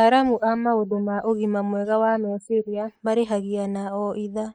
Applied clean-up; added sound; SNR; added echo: neural mask model Resemble Enhance denoiser.